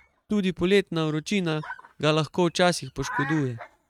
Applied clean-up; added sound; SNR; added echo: neural mask model RNNoise.